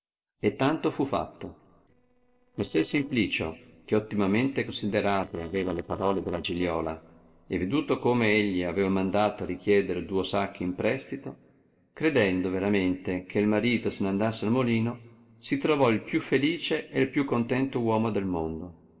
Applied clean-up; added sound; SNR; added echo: neural separator model SepFormer DNS4.